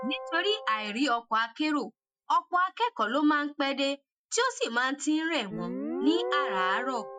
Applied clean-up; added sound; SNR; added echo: classical method Wiener filter.